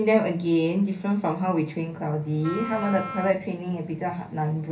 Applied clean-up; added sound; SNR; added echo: none; Wind instrument, woodwind instrument; 11 dB; reverberation time 0.3 s.